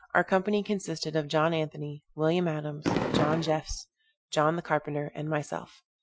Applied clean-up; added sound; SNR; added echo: classical method Wiener filter.